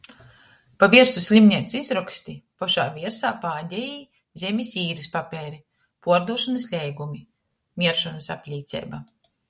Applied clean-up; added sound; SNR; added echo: none; none; none; none.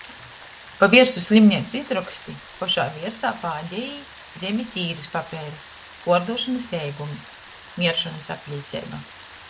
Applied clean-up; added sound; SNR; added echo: none; Rain; 17 dB; none.